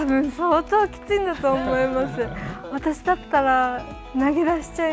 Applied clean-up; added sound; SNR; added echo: none; none; none; none.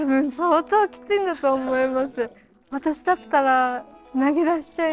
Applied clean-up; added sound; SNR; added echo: neural separator model SepFormer DNS4.